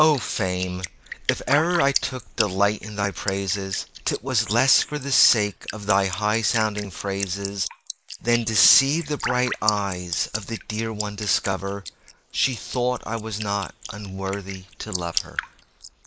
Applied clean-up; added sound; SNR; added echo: neural mask model Resemble Enhance denoiser.